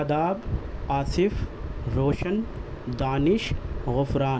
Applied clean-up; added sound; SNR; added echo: none; none; none; none.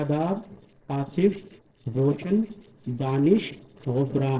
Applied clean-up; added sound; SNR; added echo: neural separator model SepFormer DNS4.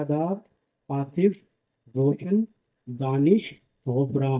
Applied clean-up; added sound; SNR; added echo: neural mask model DeepFilterNet 3.